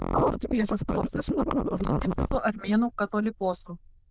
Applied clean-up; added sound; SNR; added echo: neural diffusion model UNIVERSE++.